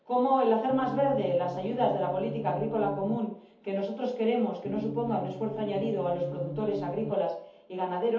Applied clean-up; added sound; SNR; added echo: none; Musical instrument; 9 dB; reverberation time 0.6 s.